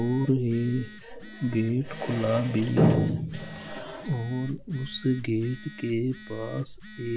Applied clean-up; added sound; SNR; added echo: none; Telephone; 16 dB; reverberation time 0.2 s.